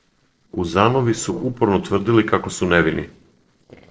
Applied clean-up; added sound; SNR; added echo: neural separator model SepFormer DNS4.